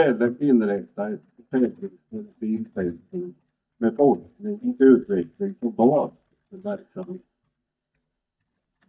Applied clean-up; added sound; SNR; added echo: neural mask model DeepFilterNet 3.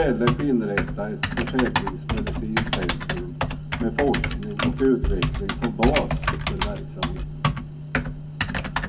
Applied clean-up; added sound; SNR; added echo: none; Typing; 0 dB; reverberation time 0.3 s.